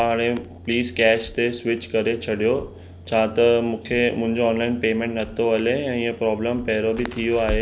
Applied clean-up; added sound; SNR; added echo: none; Crackle; 17 dB; none.